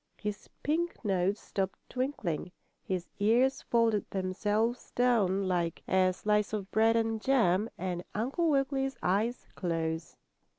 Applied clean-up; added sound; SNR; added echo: none; none; none; none.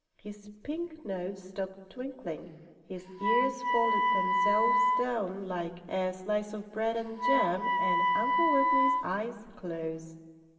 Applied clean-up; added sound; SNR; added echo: none; Wind instrument, woodwind instrument; -4 dB; reverberation time 2.1 s.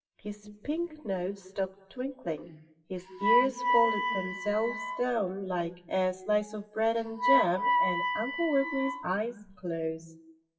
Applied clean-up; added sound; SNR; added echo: classical method WPE with log-MMSE.